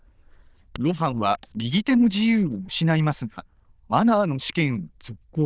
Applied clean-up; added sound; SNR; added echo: neural diffusion model UNIVERSE++.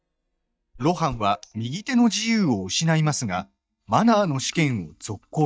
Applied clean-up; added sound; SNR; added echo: neural mask model DeepFilterNet 3.